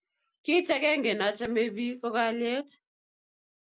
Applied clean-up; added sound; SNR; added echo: none; none; none; none.